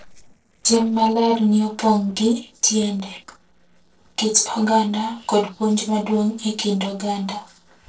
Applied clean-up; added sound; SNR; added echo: neural separator model SepFormer DNS4.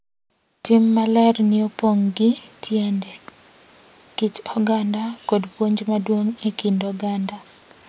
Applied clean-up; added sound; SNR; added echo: none; none; none; none.